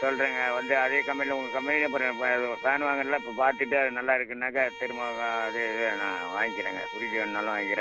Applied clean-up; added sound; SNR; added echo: none; Bowed string instrument; 9 dB; none.